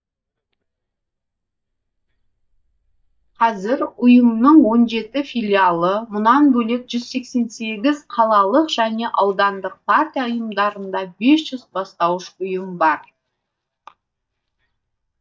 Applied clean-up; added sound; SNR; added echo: neural mask model DeepFilterNet 3.